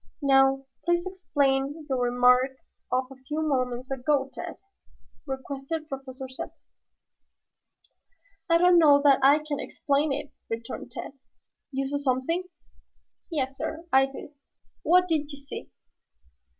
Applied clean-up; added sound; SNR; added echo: none; none; none; none.